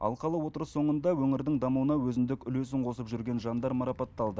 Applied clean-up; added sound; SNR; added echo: none; none; none; none.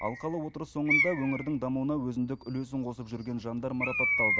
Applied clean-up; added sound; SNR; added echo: none; Bird; 1 dB; none.